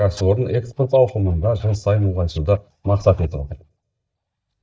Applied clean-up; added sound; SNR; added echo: neural mask model DeepFilterNet 3.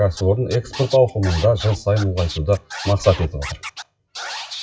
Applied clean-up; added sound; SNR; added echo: classical method WPE with log-MMSE.